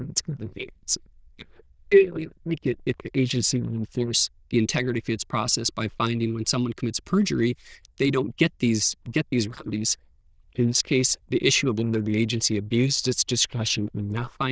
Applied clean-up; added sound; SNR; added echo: neural diffusion model UNIVERSE++.